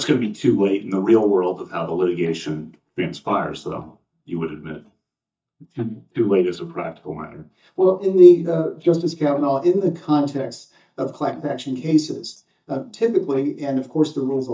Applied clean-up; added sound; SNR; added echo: neural mask model DeepFilterNet 3.